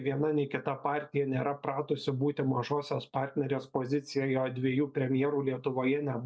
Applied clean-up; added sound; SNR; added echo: none; none; none; none.